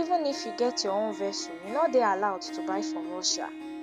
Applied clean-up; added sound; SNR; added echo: none; Harp; 8 dB; none.